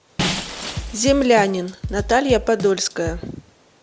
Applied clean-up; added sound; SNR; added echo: none; Shatter + Drum / Drum kit; 8 dB; none.